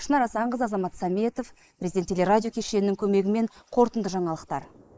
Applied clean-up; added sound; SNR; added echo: neural mask model Resemble Enhance denoiser.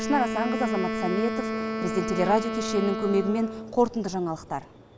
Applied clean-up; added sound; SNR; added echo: none; Wind instrument, woodwind instrument; 4 dB; none.